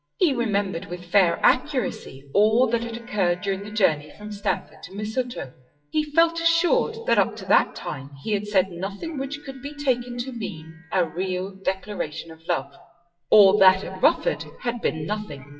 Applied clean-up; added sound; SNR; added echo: classical method WPE with log-MMSE.